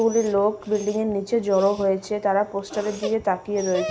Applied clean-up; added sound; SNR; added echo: none; Dog; 14 dB; none.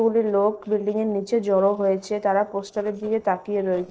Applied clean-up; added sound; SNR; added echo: neural separator model SepFormer DNS4.